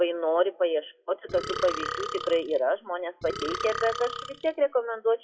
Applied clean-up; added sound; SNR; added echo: classical method WPE with log-MMSE.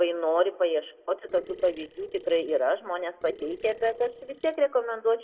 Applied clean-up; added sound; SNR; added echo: neural separator model SepFormer DNS4.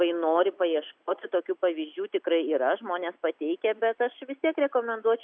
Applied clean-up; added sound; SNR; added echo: none; none; none; none.